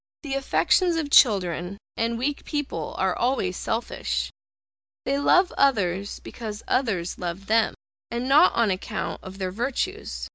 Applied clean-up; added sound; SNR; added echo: none; none; none; none.